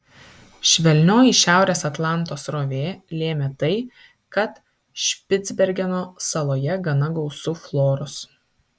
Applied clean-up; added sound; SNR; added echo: none; none; none; none.